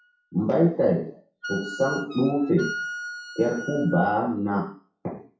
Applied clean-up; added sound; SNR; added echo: classical method WPE with log-MMSE.